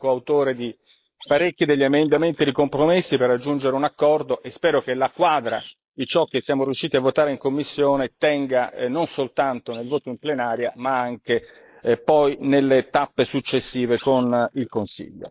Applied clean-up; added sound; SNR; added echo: neural mask model Resemble Enhance denoiser.